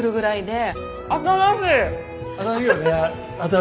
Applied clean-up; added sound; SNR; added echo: none; none; none; none.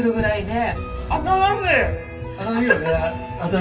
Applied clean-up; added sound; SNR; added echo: none; Wind; 11 dB; reverberation time 0.1 s.